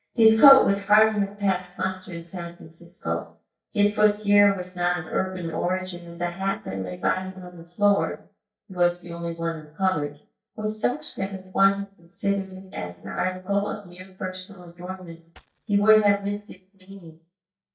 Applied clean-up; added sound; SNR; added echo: neural mask model DeepFilterNet 3.